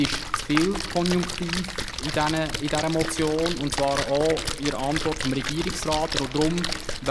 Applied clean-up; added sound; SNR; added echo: none; Splash, splatter; 4 dB; none.